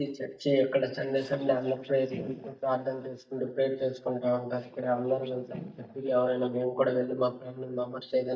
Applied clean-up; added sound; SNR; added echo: neural mask model DeepFilterNet 3.